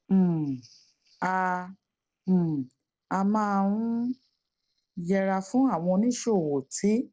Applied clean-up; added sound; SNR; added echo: neural separator model SepFormer DNS4.